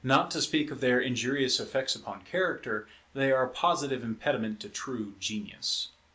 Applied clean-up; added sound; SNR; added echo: none; none; none; none.